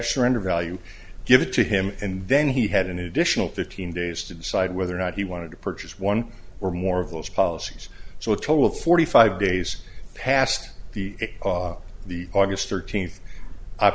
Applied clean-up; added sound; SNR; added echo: none; none; none; none.